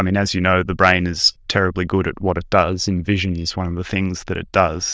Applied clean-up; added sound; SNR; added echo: neural diffusion model UNIVERSE++.